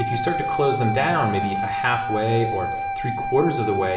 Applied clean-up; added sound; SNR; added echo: none; Wind instrument, woodwind instrument; 3 dB; reverberation time 1.0 s.